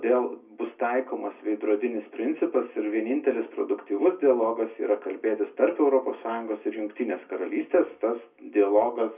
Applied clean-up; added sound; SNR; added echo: none; none; none; reverberation time 0.4 s.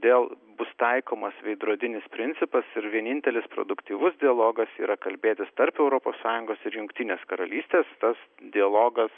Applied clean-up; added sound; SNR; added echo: none; none; none; none.